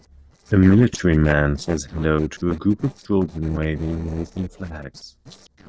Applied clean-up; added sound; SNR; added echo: neural separator model SepFormer DNS4.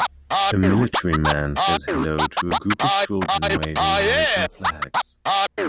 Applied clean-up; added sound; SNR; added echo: none; Scratching (performance technique); -3 dB; none.